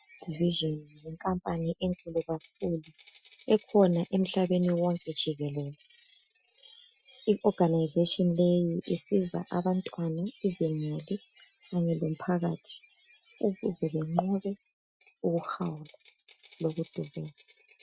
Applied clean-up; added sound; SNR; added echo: classical method Wiener filter.